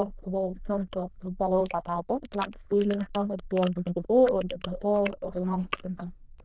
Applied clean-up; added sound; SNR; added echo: neural diffusion model UNIVERSE++.